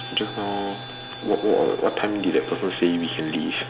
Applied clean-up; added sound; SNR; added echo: none; Trumpet; 20 dB; none.